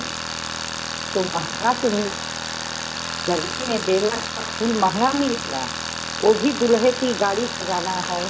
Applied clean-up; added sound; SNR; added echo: none; Tools; 5 dB; none.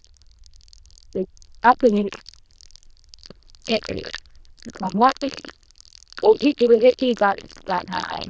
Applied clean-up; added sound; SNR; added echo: neural diffusion model UNIVERSE++.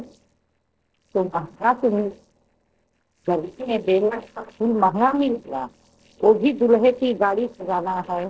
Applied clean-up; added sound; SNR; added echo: neural separator model SepFormer DNS4.